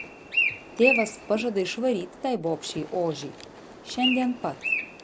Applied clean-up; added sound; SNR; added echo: none; Bird; 4 dB; none.